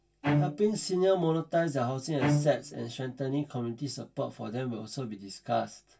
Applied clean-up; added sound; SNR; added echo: none; Bowed string instrument; 2 dB; reverberation time 0.2 s.